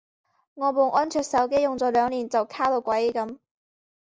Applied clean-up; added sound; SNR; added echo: none; none; none; none.